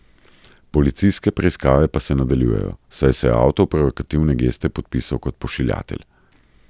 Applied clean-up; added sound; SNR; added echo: none; none; none; none.